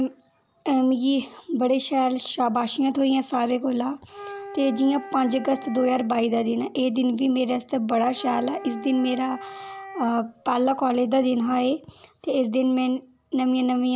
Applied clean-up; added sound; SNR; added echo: none; Wind instrument, woodwind instrument; 16 dB; none.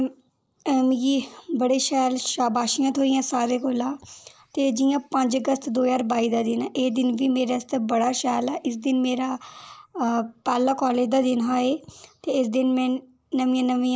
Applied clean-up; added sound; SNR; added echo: neural mask model Resemble Enhance denoiser.